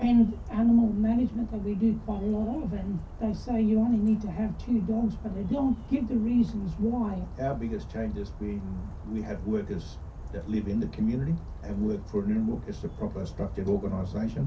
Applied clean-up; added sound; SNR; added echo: none; Bird vocalization, bird call, bird song; 11 dB; reverberation time 0.3 s.